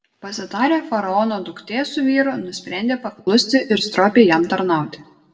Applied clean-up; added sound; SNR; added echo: none; none; none; reverberation time 0.6 s.